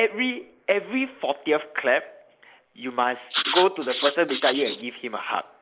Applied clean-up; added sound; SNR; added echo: neural mask model Resemble Enhance denoiser.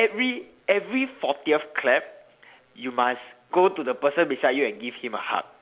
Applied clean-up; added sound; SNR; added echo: none; none; none; none.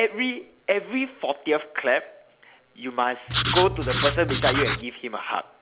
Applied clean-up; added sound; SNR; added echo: none; Writing; 0 dB; none.